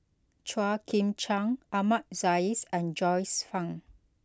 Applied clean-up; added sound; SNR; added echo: none; none; none; none.